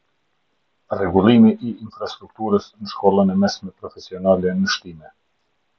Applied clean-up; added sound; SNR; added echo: none; none; none; none.